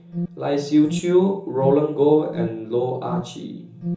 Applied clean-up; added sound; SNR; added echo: none; Alarm; 10 dB; reverberation time 1.2 s.